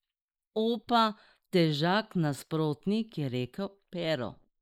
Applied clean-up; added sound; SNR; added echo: neural mask model Resemble Enhance denoiser.